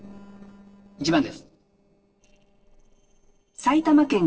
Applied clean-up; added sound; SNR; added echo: neural separator model SepFormer DNS4.